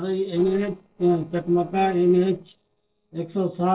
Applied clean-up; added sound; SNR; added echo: neural separator model SepFormer DNS4.